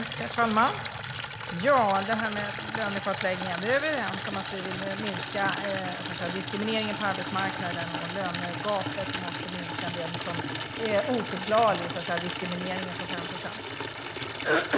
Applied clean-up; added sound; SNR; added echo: none; Water tap, faucet / Liquid; 3 dB; none.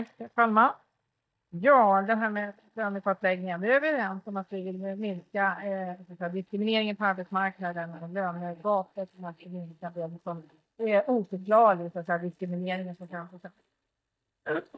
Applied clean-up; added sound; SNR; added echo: neural mask model DeepFilterNet 3.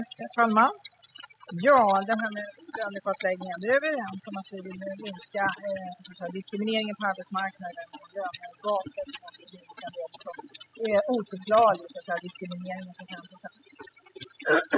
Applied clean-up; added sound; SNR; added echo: classical method spectral subtraction.